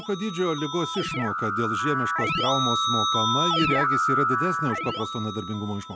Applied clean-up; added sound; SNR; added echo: none; Keyboard (musical); -2 dB; none.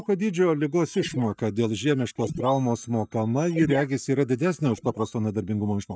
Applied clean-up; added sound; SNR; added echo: neural mask model DeepFilterNet 3.